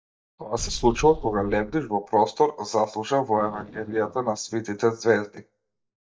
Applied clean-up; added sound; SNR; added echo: neural mask model DeepFilterNet 3.